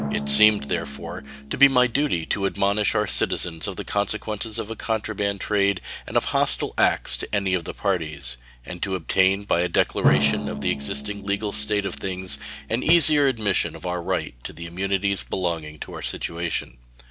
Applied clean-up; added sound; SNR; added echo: none; Tap + Drum; 10 dB; none.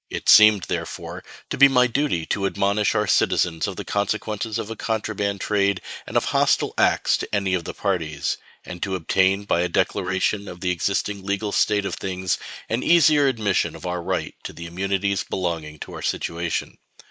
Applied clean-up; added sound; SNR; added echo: neural mask model Resemble Enhance denoiser.